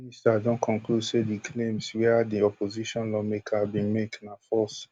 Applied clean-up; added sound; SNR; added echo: none; none; none; none.